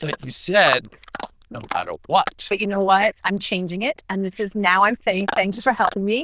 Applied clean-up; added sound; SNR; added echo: neural diffusion model UNIVERSE++.